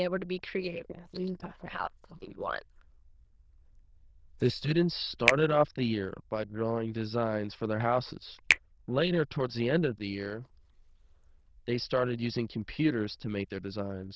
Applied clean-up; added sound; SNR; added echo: neural diffusion model UNIVERSE++.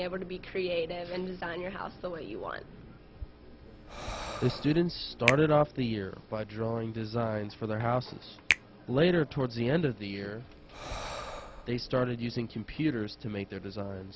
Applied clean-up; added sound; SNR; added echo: none; Finger snapping + Breathing; 7 dB; none.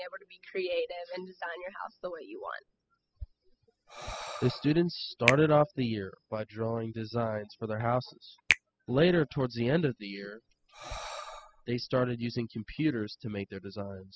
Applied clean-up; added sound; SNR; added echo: classical method spectral subtraction.